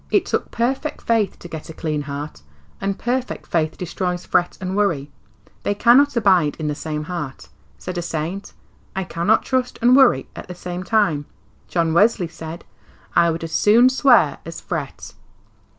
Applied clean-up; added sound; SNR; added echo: none; none; none; none.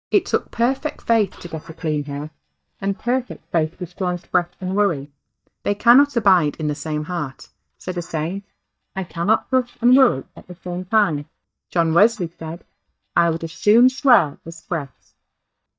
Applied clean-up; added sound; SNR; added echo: neural mask model DeepFilterNet 3.